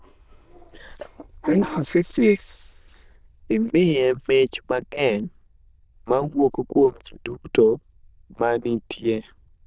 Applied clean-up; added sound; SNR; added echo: neural diffusion model UNIVERSE++.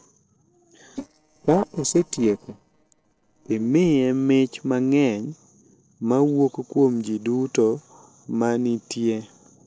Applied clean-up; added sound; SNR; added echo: neural separator model SepFormer DNS4.